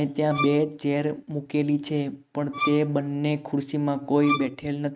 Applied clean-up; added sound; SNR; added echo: neural mask model RNNoise.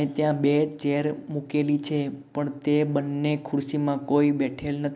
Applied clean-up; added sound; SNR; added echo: none; none; none; none.